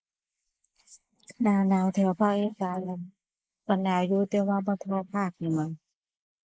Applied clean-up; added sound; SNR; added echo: neural mask model Resemble Enhance denoiser.